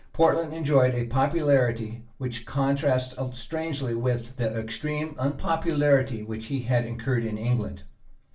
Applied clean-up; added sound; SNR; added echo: none; none; none; reverberation time 0.3 s.